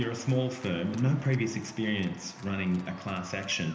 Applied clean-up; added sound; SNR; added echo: none; Applause / Cheering; 19 dB; reverberation time 0.8 s.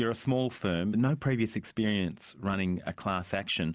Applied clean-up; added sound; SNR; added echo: none; none; none; none.